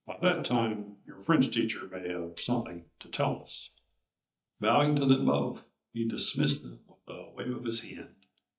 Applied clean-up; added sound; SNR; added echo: neural mask model DeepFilterNet 3.